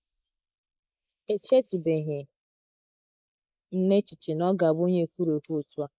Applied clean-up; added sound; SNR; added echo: neural mask model Resemble Enhance denoiser.